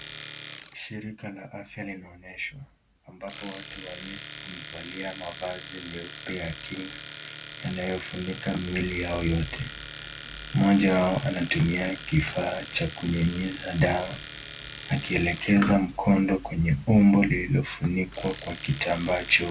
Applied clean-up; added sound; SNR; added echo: none; Domestic sounds, home sounds; 15 dB; none.